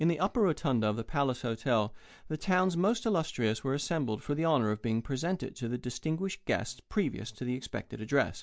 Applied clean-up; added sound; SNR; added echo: none; none; none; none.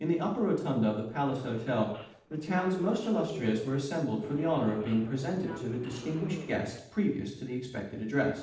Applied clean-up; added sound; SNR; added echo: neural separator model SepFormer DNS4.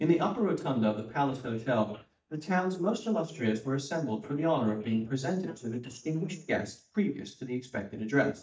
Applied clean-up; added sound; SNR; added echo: neural mask model DeepFilterNet 3.